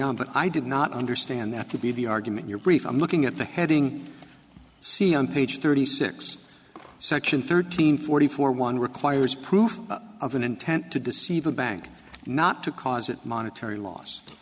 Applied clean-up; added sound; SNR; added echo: none; none; none; none.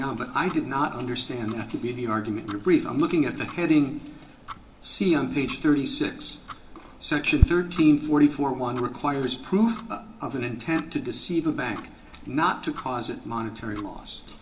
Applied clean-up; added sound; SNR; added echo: none; Tick-tock; 10 dB; reverberation time 0.4 s.